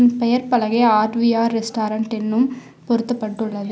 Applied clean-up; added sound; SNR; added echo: none; none; none; none.